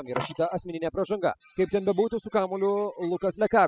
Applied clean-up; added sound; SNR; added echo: classical method spectral subtraction.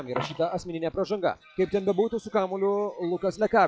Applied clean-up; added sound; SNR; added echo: classical method log-MMSE.